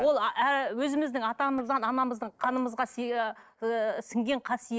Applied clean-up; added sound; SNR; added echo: neural separator model SepFormer DNS4.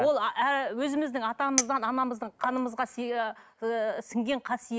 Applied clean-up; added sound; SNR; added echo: none; Chink, clink; 7 dB; none.